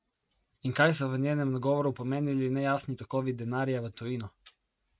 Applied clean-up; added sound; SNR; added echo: none; none; none; none.